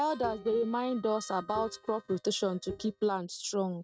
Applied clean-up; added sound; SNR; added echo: neural mask model RNNoise.